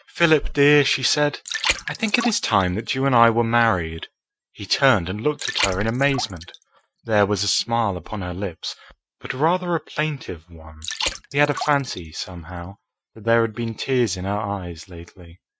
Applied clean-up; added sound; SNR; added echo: neural mask model RNNoise.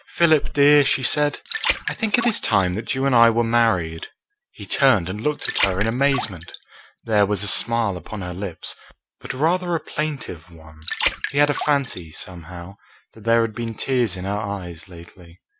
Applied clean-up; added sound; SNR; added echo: none; Water; 9 dB; none.